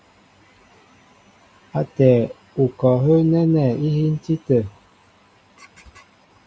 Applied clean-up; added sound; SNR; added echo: none; none; none; none.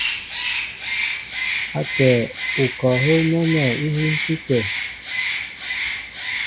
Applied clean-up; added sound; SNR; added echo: none; Bird; 2 dB; none.